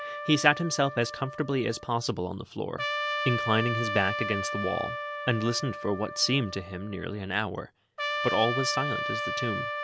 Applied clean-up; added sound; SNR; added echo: none; Trumpet; 5 dB; none.